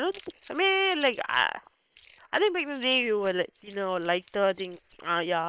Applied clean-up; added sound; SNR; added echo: neural separator model SepFormer WHAM!.